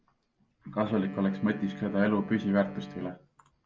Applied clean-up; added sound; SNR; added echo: none; Wind instrument, woodwind instrument; 17 dB; none.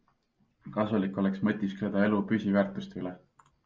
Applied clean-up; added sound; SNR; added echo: none; none; none; none.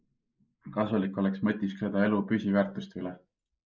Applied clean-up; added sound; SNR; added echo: neural mask model Resemble Enhance denoiser.